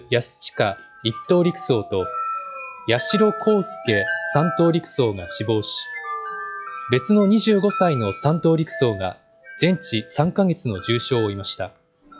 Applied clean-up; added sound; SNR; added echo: classical method log-MMSE.